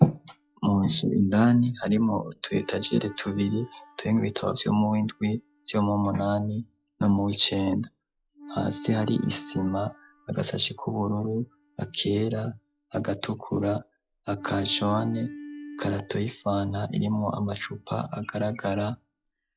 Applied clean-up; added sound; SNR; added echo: classical method log-MMSE.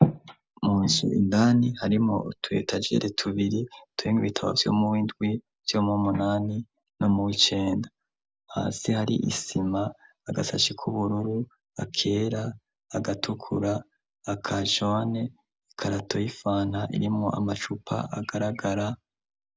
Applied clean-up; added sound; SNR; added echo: none; none; none; none.